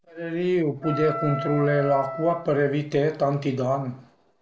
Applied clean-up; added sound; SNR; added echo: none; Wind instrument, woodwind instrument; 8 dB; none.